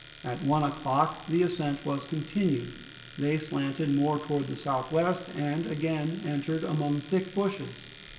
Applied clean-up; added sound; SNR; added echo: none; Domestic sounds, home sounds; 18 dB; reverberation time 0.9 s.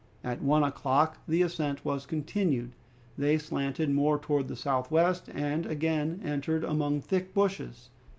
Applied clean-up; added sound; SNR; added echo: none; none; none; none.